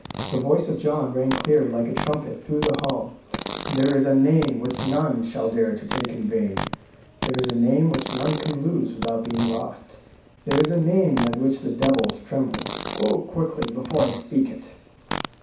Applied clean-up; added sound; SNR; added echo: none; Fart; 9 dB; reverberation time 0.6 s.